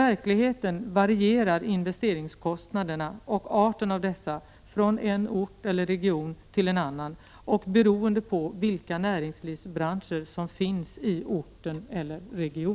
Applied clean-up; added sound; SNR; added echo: none; none; none; none.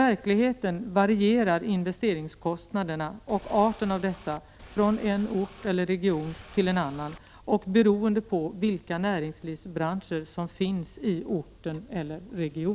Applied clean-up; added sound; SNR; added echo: none; Boat, Water vehicle; 20 dB; none.